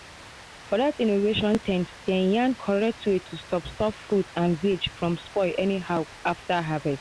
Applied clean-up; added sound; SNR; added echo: none; Rain; 19 dB; none.